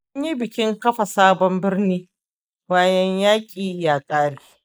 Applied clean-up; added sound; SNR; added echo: neural mask model Resemble Enhance denoiser.